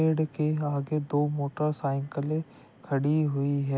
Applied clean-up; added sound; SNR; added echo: none; none; none; none.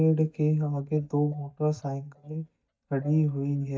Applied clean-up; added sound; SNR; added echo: neural mask model DeepFilterNet 3.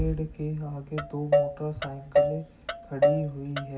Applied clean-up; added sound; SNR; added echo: none; Motor vehicle (road); -5 dB; reverberation time 1.6 s.